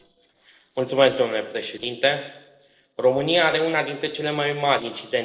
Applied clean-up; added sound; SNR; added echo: neural separator model SepFormer DNS4.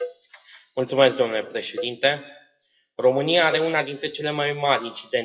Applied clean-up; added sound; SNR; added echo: classical method WPE with log-MMSE.